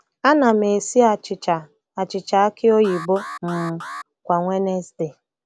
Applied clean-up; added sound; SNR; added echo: none; Alarm; 14 dB; none.